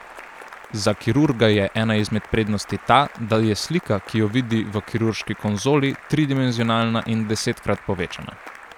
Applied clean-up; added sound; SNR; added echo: none; Applause / Cheering; 19 dB; none.